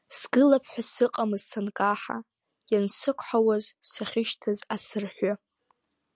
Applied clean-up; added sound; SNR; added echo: none; none; none; none.